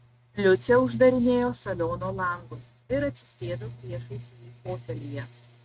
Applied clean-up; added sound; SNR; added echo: neural mask model RNNoise.